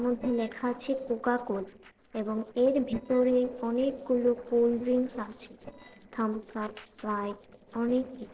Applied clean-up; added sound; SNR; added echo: neural separator model SepFormer DNS4.